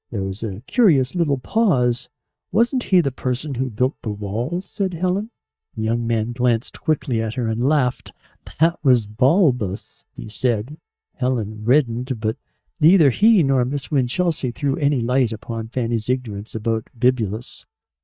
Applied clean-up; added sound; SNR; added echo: neural mask model DeepFilterNet 3.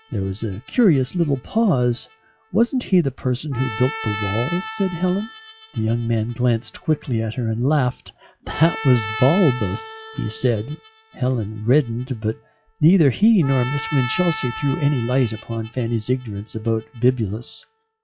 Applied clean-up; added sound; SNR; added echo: classical method log-MMSE.